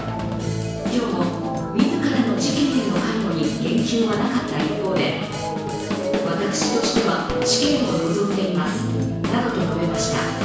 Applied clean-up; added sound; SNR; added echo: none; Drum kit; 8 dB; reverberation time 1.1 s.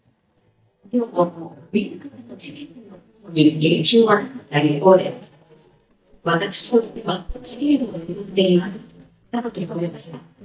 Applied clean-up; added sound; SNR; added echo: neural mask model DeepFilterNet 3.